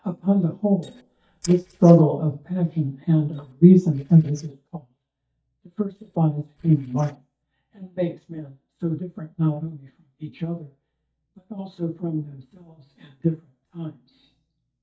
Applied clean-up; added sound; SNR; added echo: neural mask model DeepFilterNet 3.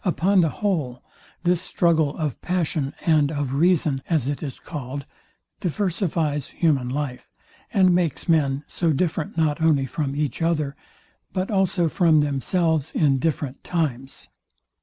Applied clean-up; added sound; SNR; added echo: none; none; none; none.